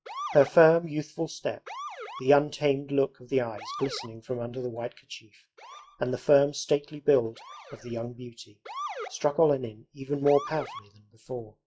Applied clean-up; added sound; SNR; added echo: classical method log-MMSE.